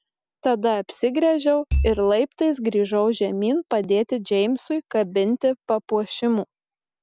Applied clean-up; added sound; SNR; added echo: none; Marimba, xylophone / Wood; 0 dB; none.